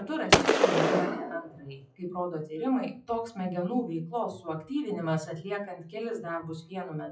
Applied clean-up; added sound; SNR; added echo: classical method WPE with log-MMSE.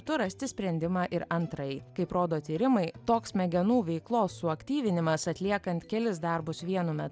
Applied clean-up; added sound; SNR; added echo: none; none; none; none.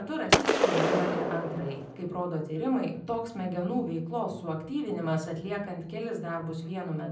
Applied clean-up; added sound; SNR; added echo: none; Gunshot, gunfire; -5 dB; reverberation time 0.6 s.